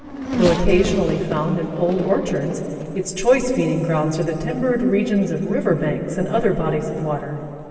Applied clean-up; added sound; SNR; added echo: none; Race car, auto racing / Accelerating, revving, vroom; 11 dB; reverberation time 2.6 s.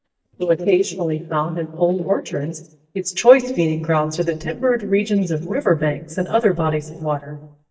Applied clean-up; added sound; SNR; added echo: neural mask model DeepFilterNet 3.